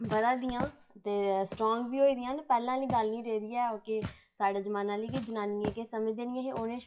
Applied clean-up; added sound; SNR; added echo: classical method WPE with log-MMSE.